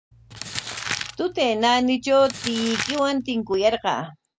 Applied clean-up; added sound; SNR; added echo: none; Crumpling, crinkling; 11 dB; none.